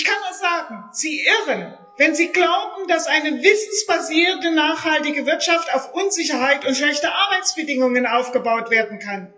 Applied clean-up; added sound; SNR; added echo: classical method WPE with log-MMSE.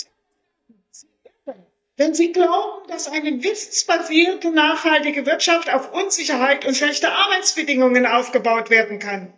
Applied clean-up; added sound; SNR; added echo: neural mask model DeepFilterNet 3.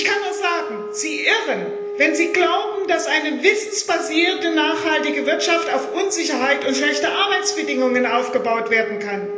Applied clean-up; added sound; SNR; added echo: none; Wind instrument, woodwind instrument; 8 dB; reverberation time 0.8 s.